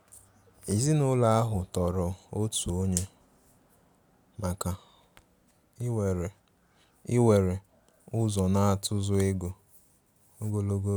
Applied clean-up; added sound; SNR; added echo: none; none; none; none.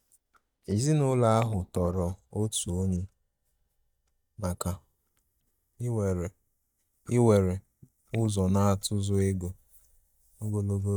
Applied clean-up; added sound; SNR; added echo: neural mask model DeepFilterNet 3.